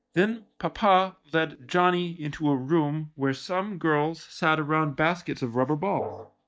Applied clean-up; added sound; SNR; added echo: neural mask model DeepFilterNet 3.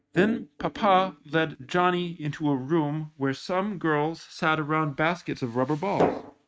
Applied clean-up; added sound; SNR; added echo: neural mask model RNNoise.